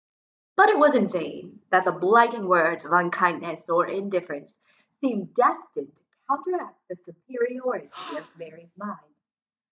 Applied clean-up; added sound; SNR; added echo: neural mask model DeepFilterNet 3.